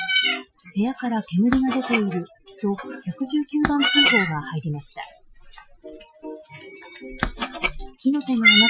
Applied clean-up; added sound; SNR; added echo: classical method Wiener filter.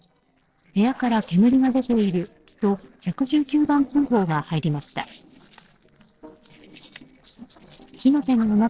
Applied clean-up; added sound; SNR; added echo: neural separator model SepFormer DNS4.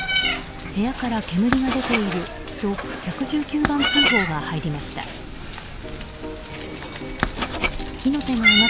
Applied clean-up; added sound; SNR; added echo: none; Writing + Meow; 0 dB; none.